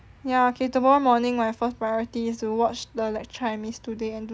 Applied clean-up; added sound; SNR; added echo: none; none; none; none.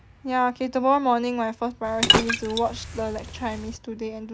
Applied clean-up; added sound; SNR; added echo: none; Liquid; 0 dB; none.